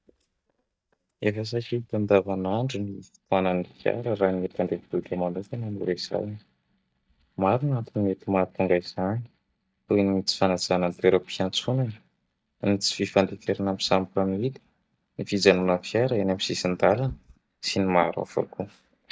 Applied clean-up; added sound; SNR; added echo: neural mask model DeepFilterNet 3.